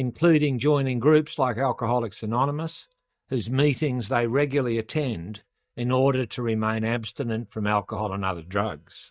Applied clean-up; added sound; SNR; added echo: neural mask model DeepFilterNet 3.